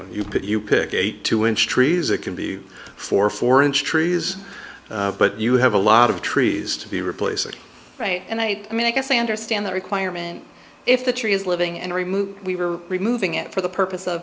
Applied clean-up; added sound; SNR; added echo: none; none; none; none.